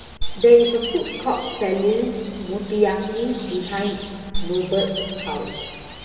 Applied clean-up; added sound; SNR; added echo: none; Gull, seagull; 8 dB; reverberation time 2.7 s.